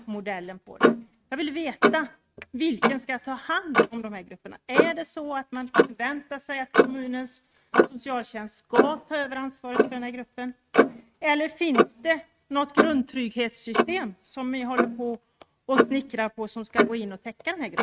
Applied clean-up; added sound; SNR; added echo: neural mask model RNNoise.